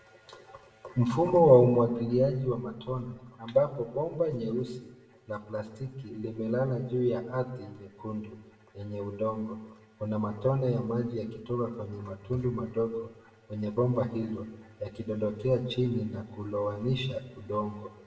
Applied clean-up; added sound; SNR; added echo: none; none; none; reverberation time 0.7 s.